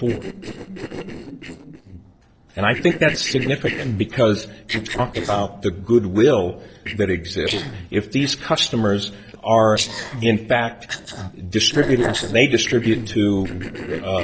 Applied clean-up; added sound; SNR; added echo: neural separator model SepFormer DNS4.